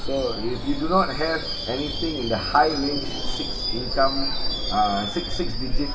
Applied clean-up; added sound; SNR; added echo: none; Screech / Subway, metro, underground; 1 dB; reverberation time 2.3 s.